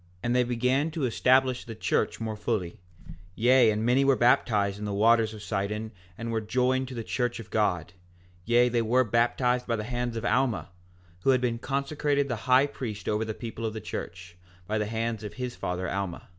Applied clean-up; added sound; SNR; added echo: none; none; none; none.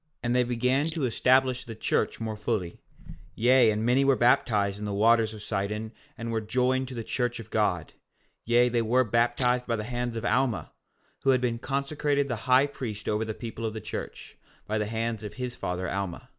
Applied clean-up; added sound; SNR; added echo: neural mask model Resemble Enhance denoiser.